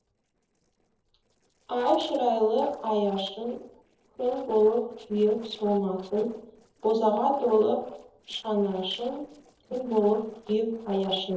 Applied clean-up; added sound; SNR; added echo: neural separator model SepFormer DNS4.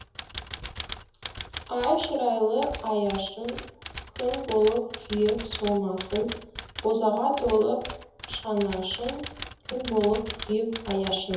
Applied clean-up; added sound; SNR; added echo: none; Typewriter; 10 dB; reverberation time 0.7 s.